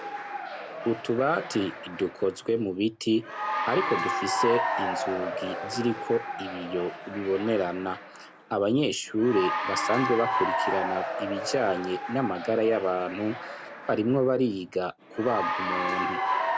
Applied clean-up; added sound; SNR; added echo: none; Applause / Cheering; 4 dB; none.